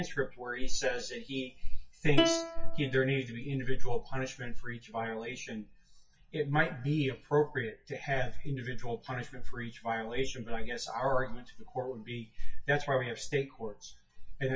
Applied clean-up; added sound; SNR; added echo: classical method WPE with log-MMSE.